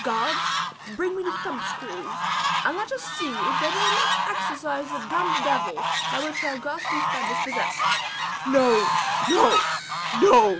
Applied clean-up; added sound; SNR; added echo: none; Fowl; 0 dB; none.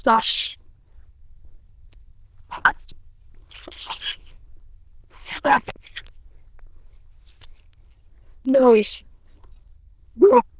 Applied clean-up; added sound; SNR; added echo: neural diffusion model UNIVERSE++.